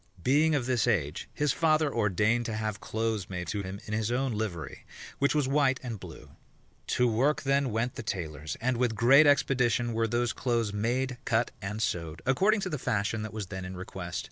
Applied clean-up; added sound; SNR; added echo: none; none; none; none.